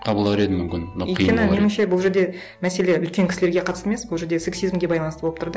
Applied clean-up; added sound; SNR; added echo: none; none; none; none.